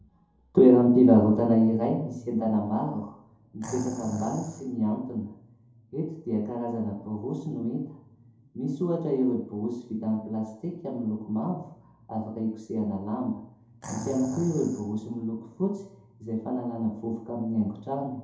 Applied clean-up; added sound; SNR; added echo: none; Animal; 13 dB; reverberation time 2.6 s.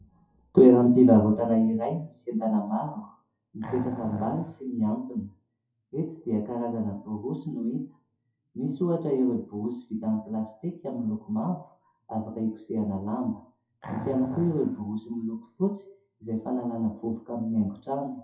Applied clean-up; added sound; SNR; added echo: classical method WPE with log-MMSE.